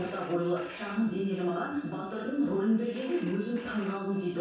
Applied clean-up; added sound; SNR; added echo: none; Telephone; 15 dB; reverberation time 0.7 s.